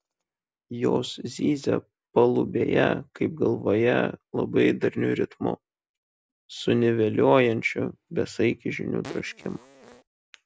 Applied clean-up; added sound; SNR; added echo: neural separator model SepFormer DNS4.